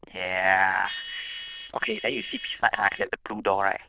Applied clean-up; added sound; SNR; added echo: neural diffusion model UNIVERSE++.